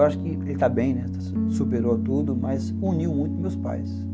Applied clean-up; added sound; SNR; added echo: none; Piano; 0 dB; none.